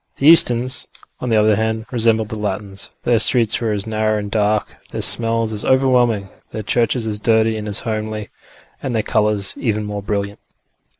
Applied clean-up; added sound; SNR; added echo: neural mask model Resemble Enhance denoiser.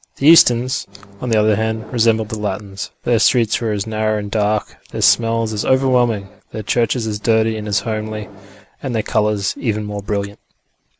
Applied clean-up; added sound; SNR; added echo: none; Microwave oven; 19 dB; none.